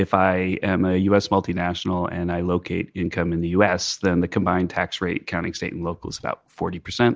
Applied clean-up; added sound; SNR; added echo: none; none; none; none.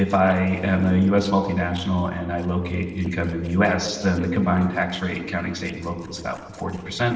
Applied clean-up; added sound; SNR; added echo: neural separator model SepFormer DNS4.